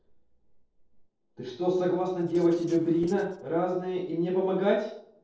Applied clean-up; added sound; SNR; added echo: neural separator model SepFormer DNS4.